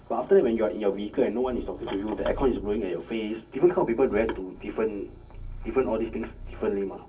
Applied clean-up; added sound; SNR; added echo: none; Purr; 16 dB; reverberation time 0.4 s.